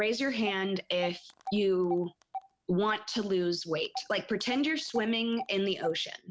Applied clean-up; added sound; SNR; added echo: none; Telephone; 13 dB; none.